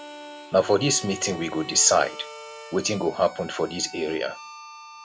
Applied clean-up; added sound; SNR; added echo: none; Harmonica; 15 dB; none.